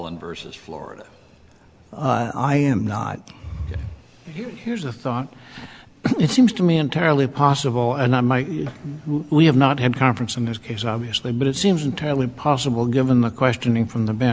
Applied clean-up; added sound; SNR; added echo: none; none; none; none.